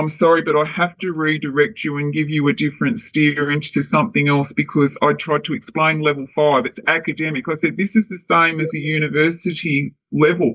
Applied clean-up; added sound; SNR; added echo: neural mask model Resemble Enhance denoiser.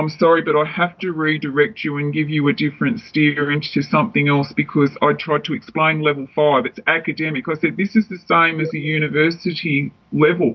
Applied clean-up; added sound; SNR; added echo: none; none; none; none.